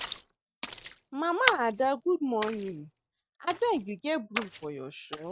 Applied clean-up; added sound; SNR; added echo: neural mask model RNNoise.